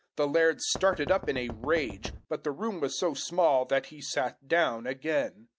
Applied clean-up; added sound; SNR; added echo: none; Knock; 13 dB; none.